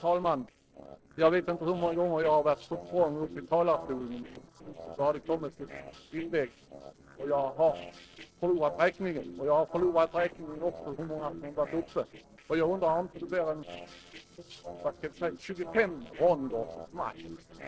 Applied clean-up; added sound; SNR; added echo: neural separator model SepFormer DNS4.